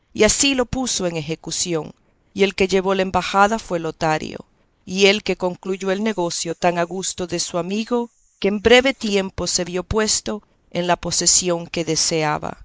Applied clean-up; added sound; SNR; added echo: neural mask model Resemble Enhance denoiser.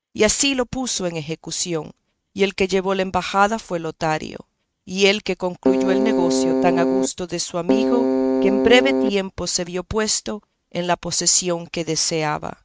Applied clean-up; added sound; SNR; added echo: neural mask model RNNoise.